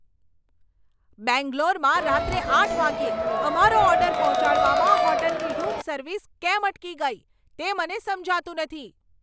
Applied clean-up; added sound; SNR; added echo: none; Crowd; -2 dB; none.